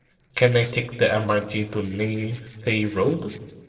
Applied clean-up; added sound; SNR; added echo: neural separator model SepFormer DNS4.